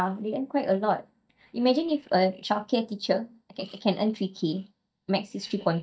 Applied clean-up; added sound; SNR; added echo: neural mask model DeepFilterNet 3.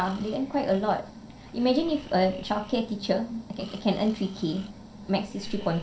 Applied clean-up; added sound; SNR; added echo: none; Breathing; 17 dB; reverberation time 0.3 s.